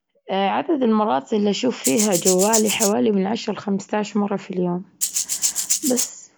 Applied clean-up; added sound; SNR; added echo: none; Rattle (instrument); 2 dB; none.